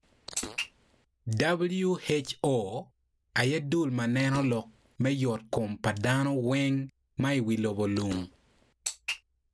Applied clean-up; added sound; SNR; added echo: none; Fart; 17 dB; none.